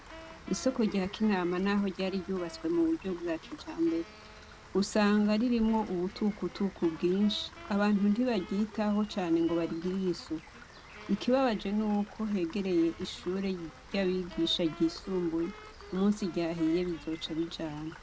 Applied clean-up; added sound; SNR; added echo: none; Wind instrument, woodwind instrument + Rain; 17 dB; none.